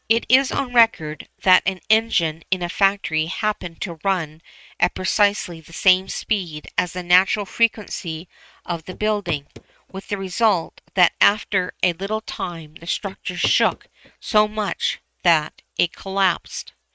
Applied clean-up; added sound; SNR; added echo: neural mask model RNNoise.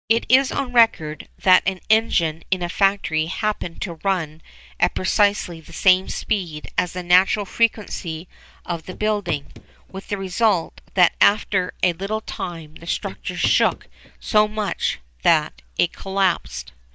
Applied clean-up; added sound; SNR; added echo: neural mask model DeepFilterNet 3.